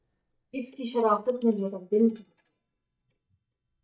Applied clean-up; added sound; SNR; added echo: neural mask model DeepFilterNet 3.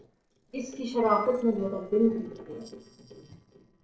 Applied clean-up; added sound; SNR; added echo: neural separator model SepFormer DNS4.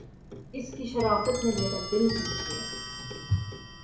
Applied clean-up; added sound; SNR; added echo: none; Clock; 6 dB; reverberation time 0.6 s.